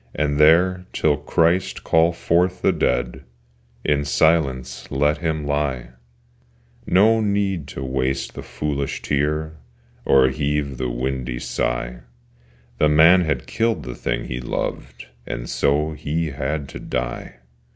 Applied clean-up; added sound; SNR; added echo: none; none; none; none.